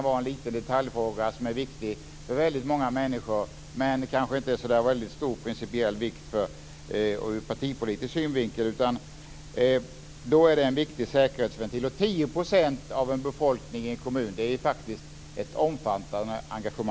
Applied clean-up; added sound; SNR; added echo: none; none; none; none.